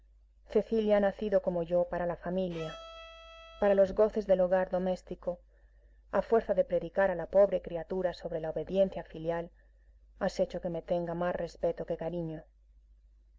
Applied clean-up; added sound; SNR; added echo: none; Bowed string instrument; 19 dB; none.